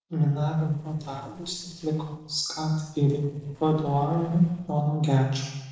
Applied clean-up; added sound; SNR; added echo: neural separator model SepFormer DNS4.